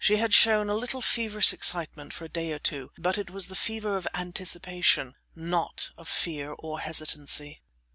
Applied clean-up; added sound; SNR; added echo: none; none; none; none.